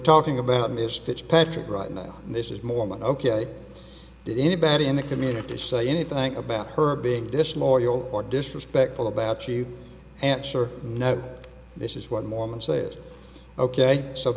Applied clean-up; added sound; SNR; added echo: none; none; none; none.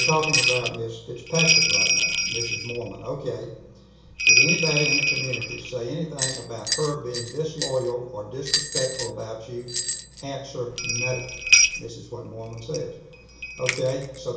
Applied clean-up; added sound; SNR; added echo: none; Bell; -4 dB; reverberation time 0.6 s.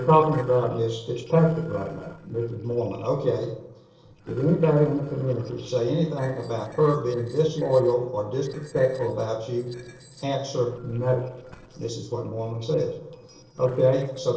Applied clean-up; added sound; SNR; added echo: neural separator model SepFormer DNS4.